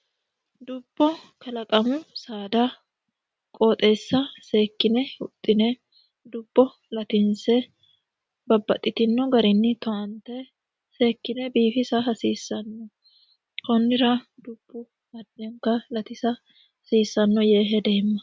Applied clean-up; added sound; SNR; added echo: none; none; none; none.